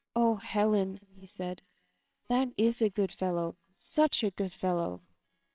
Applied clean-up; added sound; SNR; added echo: neural separator model SepFormer WHAMR!.